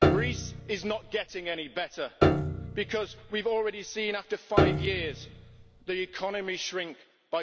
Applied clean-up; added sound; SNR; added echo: none; Piano; -2 dB; none.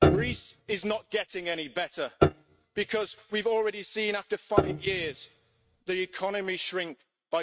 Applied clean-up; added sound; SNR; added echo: neural mask model RNNoise.